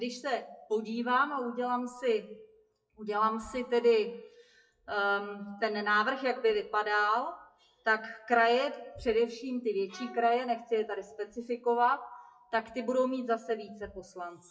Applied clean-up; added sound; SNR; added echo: classical method WPE with log-MMSE.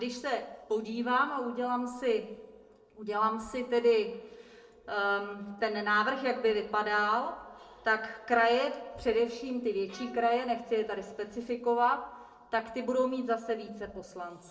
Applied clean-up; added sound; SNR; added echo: neural separator model SepFormer DNS4.